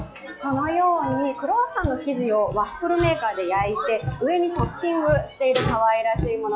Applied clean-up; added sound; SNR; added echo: classical method log-MMSE.